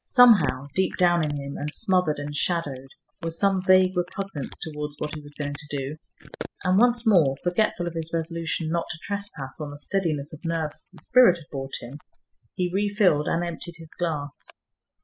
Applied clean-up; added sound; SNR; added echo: classical method spectral subtraction.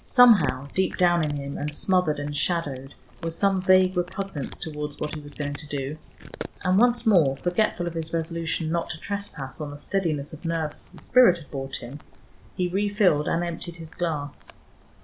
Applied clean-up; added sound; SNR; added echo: none; Cat; 18 dB; none.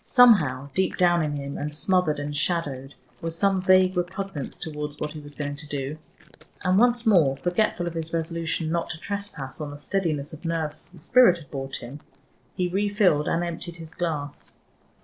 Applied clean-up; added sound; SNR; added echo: neural separator model SepFormer DNS4.